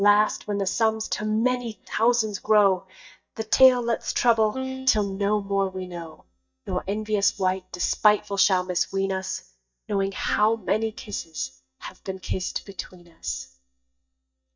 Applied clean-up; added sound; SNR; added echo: neural mask model DeepFilterNet 3.